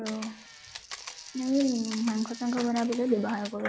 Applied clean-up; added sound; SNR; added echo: none; Camera + Rattle (instrument); 14 dB; none.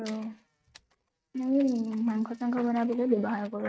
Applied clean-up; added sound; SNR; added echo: neural mask model RNNoise.